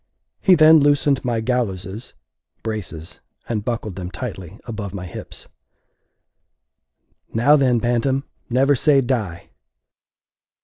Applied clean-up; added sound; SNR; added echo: none; none; none; none.